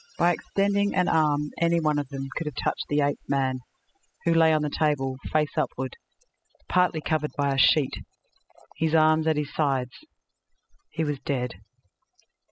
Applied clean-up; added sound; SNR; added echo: classical method spectral subtraction.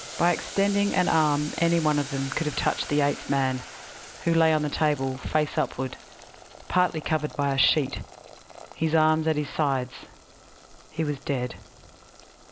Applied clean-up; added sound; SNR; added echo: none; Boiling; 16 dB; none.